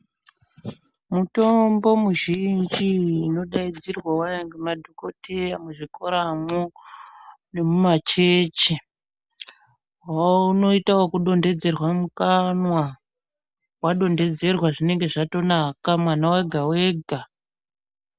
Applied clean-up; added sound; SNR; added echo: none; none; none; none.